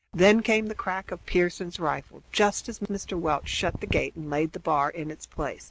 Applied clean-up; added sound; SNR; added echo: none; none; none; none.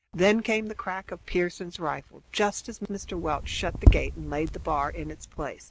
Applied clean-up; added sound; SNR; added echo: none; Tap; -3 dB; none.